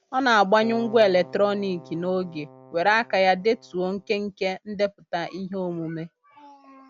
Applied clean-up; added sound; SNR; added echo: none; Keyboard (musical); 20 dB; none.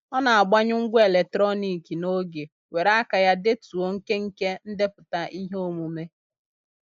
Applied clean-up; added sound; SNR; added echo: neural mask model Resemble Enhance denoiser.